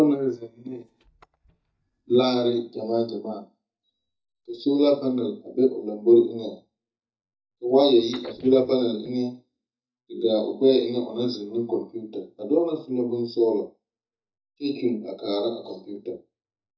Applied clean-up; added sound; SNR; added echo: neural mask model DeepFilterNet 3.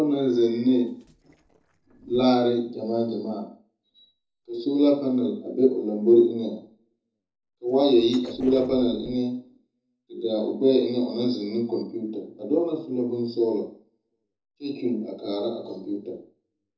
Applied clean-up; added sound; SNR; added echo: neural separator model SepFormer DNS4.